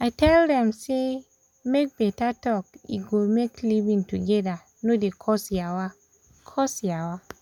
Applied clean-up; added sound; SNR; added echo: none; none; none; none.